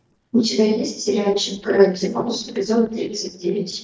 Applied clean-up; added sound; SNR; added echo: neural mask model DeepFilterNet 3.